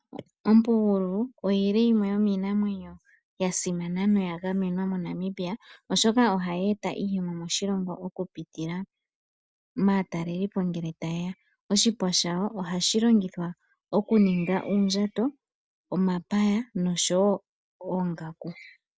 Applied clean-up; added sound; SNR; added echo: none; none; none; none.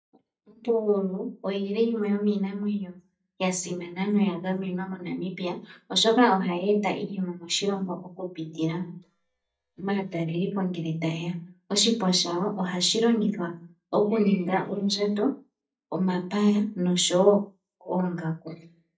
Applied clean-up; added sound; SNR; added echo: neural mask model DeepFilterNet 3.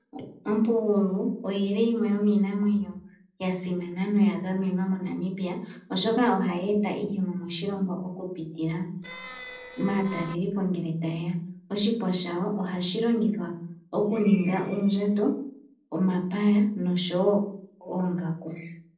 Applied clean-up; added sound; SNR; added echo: neural separator model SepFormer DNS4.